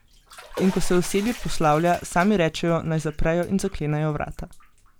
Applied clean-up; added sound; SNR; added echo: none; Bathtub (filling or washing); 19 dB; none.